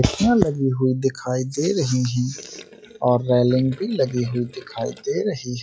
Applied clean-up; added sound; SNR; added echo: classical method log-MMSE.